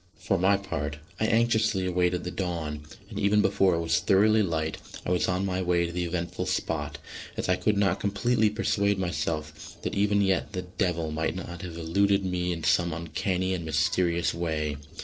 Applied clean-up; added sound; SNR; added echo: neural separator model SepFormer DNS4.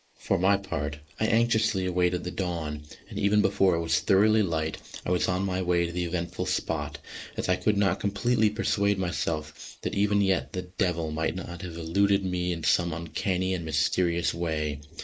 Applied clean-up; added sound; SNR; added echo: neural mask model Resemble Enhance denoiser.